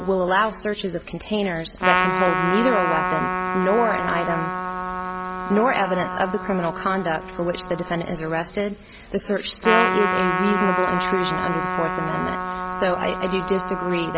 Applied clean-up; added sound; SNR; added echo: none; Trumpet; 2 dB; none.